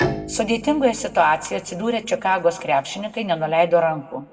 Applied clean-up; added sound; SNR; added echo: none; Bowed string instrument; 12 dB; reverberation time 1.2 s.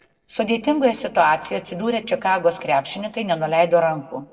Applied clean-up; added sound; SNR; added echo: neural separator model SepFormer DNS4.